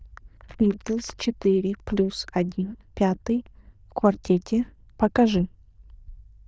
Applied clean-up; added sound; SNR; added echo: neural diffusion model UNIVERSE++.